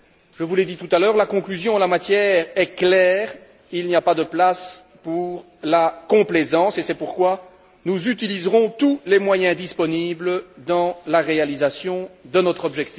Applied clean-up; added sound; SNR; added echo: none; none; none; none.